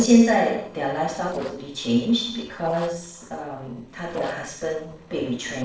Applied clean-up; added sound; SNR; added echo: neural separator model SepFormer DNS4.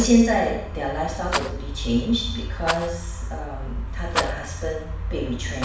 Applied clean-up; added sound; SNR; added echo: none; Rattle; 10 dB; reverberation time 0.7 s.